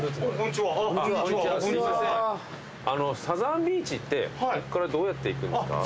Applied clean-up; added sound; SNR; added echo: none; none; none; none.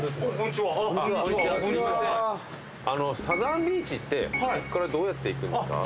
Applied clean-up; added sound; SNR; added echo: none; Organ; 9 dB; none.